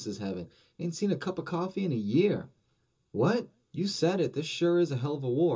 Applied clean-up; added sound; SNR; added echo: none; none; none; reverberation time 0.2 s.